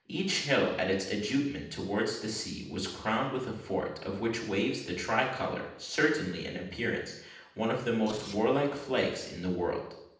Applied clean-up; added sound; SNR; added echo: neural separator model SepFormer DNS4.